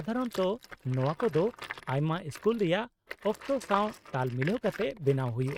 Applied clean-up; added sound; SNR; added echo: neural mask model RNNoise.